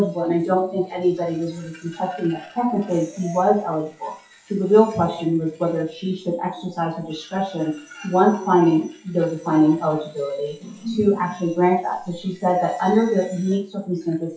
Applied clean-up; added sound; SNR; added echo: classical method WPE with log-MMSE.